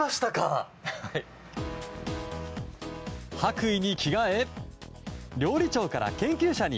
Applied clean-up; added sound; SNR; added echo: none; none; none; none.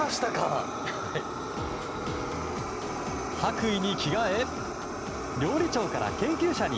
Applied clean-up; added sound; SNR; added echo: none; Fire; 3 dB; none.